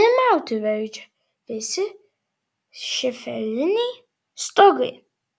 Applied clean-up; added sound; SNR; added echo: none; none; none; none.